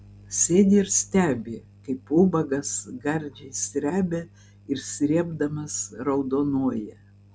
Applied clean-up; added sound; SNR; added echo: none; none; none; none.